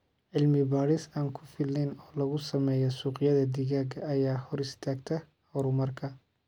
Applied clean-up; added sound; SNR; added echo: none; none; none; none.